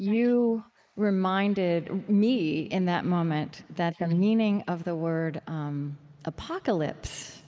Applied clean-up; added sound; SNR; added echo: neural mask model Resemble Enhance denoiser.